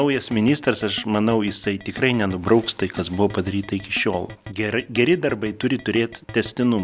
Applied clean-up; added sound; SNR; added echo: none; Keyboard (musical); 18 dB; none.